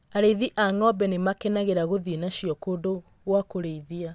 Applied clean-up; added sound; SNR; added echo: none; none; none; none.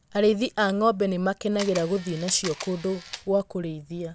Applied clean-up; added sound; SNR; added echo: none; Camera; 14 dB; none.